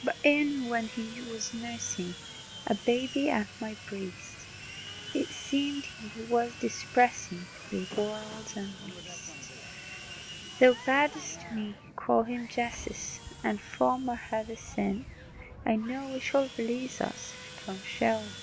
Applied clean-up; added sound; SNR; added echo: none; Sawing; 13 dB; none.